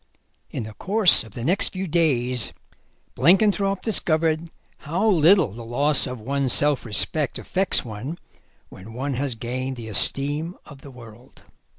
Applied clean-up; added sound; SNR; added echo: none; none; none; none.